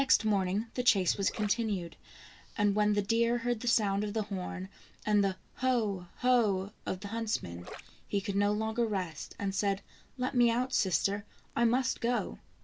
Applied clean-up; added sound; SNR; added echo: none; Gurgling; 17 dB; none.